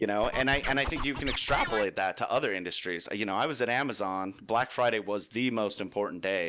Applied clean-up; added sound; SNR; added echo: none; Scratching (performance technique); 5 dB; none.